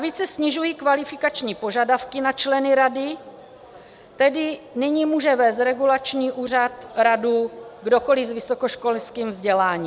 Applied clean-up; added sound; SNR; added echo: none; none; none; none.